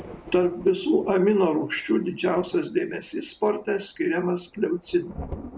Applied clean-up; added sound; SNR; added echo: none; Thunder; 18 dB; none.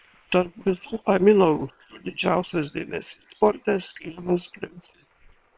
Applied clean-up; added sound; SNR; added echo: neural separator model SepFormer WHAM!.